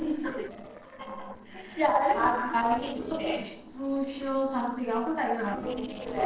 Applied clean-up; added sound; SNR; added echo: neural separator model SepFormer DNS4.